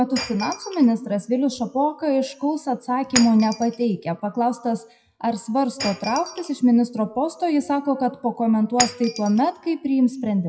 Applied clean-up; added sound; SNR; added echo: classical method WPE with log-MMSE.